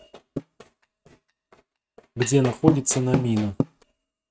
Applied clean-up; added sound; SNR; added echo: neural mask model RNNoise.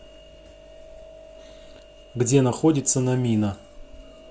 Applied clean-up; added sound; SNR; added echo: none; none; none; none.